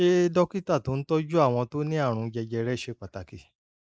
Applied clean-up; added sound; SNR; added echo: neural mask model Resemble Enhance denoiser.